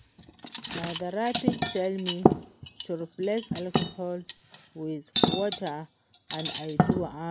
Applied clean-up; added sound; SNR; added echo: none; Cutlery, silverware; -3 dB; none.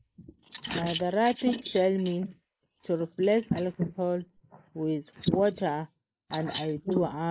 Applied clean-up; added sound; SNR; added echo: neural mask model Resemble Enhance denoiser.